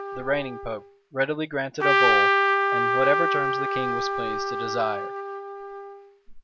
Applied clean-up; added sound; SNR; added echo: none; Trumpet; -5 dB; none.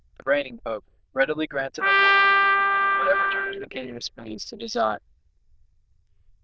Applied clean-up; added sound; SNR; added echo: neural diffusion model UNIVERSE++.